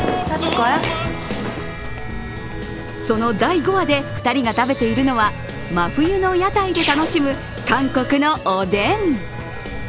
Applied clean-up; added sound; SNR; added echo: none; Domestic sounds, home sounds; 11 dB; none.